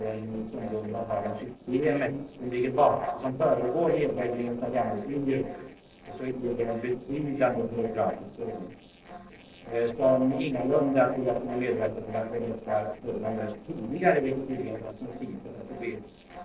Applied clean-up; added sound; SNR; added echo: neural separator model SepFormer DNS4.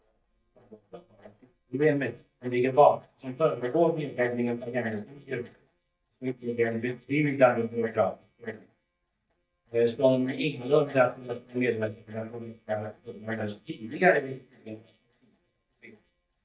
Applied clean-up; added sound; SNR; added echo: neural mask model DeepFilterNet 3.